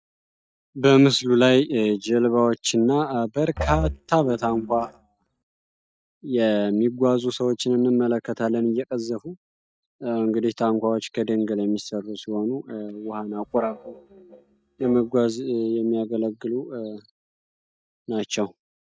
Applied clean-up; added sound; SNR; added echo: neural mask model DeepFilterNet 3.